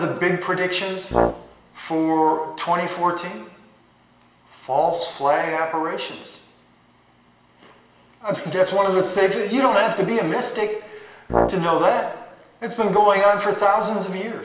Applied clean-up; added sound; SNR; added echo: none; Brass instrument; 2 dB; reverberation time 1.1 s.